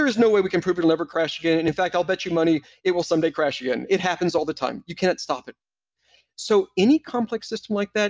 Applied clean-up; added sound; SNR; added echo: none; none; none; none.